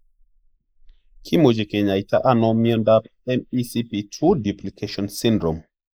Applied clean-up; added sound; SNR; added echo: neural mask model Resemble Enhance denoiser.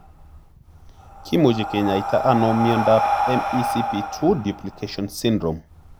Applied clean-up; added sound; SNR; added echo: none; Breathing; 5 dB; none.